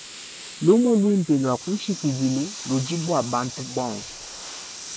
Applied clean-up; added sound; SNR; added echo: neural mask model Resemble Enhance denoiser.